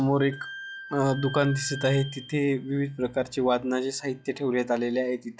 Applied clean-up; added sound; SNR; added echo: classical method log-MMSE.